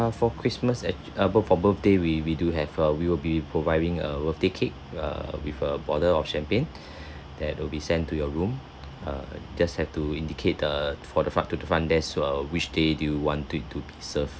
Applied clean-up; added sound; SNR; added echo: none; none; none; none.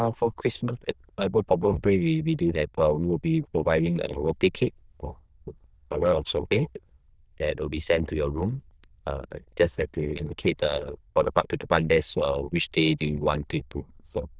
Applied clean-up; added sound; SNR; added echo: neural diffusion model UNIVERSE++.